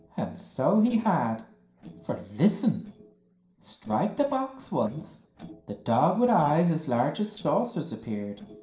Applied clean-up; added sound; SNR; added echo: neural separator model SepFormer DNS4.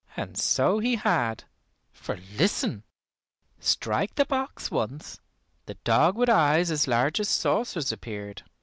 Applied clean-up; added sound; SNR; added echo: none; none; none; none.